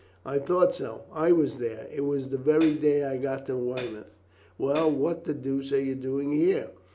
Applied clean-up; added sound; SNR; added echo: none; Hi-hat; 13 dB; none.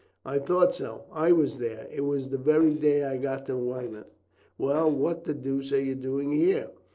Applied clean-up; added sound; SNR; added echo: neural separator model SepFormer DNS4.